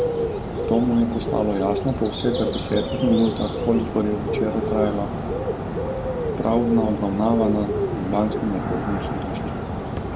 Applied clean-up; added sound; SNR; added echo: none; Bird; 2 dB; none.